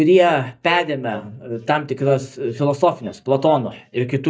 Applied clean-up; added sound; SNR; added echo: neural mask model DeepFilterNet 3.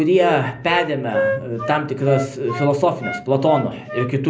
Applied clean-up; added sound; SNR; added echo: none; Wind instrument, woodwind instrument; 8 dB; reverberation time 0.5 s.